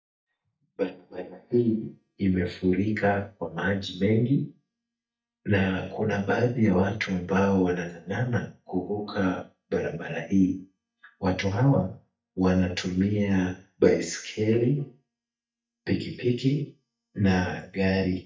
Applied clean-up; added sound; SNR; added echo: neural mask model DeepFilterNet 3.